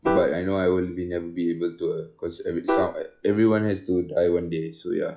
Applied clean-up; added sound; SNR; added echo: classical method log-MMSE.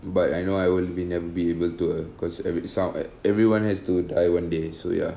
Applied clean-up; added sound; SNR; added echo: none; none; none; none.